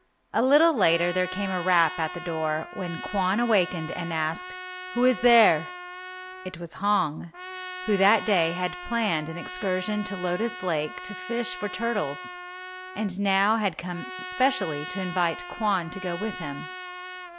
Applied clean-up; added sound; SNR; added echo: none; Trumpet; 12 dB; none.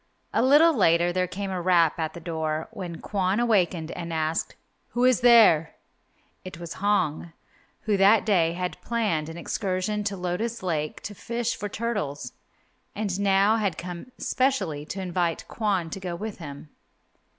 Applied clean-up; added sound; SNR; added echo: none; none; none; none.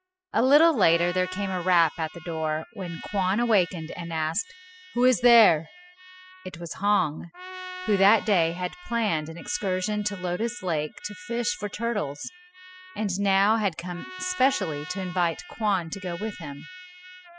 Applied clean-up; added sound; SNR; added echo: classical method spectral subtraction.